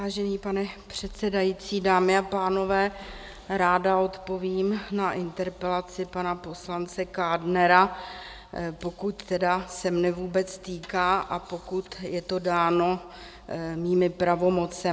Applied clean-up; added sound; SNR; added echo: none; none; none; none.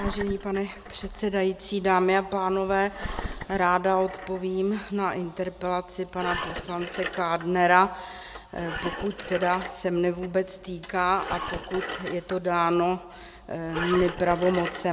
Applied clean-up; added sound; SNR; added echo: none; Engine; 11 dB; none.